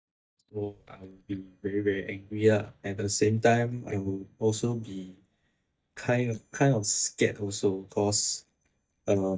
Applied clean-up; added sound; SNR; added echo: neural mask model DeepFilterNet 3.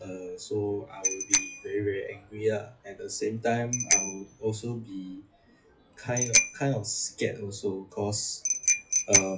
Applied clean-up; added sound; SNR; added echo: classical method WPE with log-MMSE.